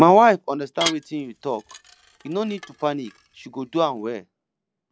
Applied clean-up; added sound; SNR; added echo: none; Dishes, pots, and pans / Glass; 13 dB; none.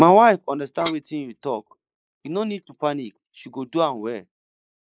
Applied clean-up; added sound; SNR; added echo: neural mask model Resemble Enhance denoiser.